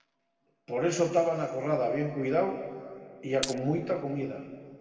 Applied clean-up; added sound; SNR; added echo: none; Glass; 8 dB; reverberation time 2.2 s.